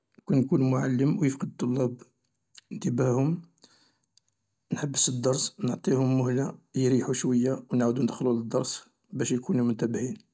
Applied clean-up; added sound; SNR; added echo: none; none; none; none.